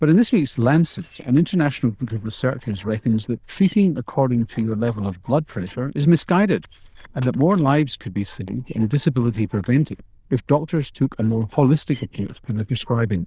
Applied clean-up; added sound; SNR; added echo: neural diffusion model UNIVERSE++.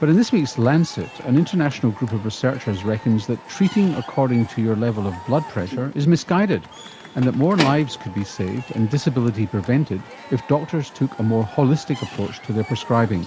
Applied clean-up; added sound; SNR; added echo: none; Squeak / Slam / Wood + Crowd / Cheering; 16 dB; none.